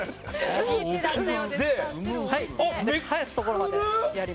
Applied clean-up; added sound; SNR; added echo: none; none; none; none.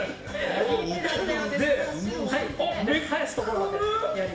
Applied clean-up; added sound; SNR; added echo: none; none; none; reverberation time 0.8 s.